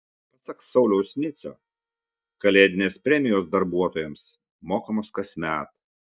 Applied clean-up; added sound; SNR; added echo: neural mask model DeepFilterNet 3.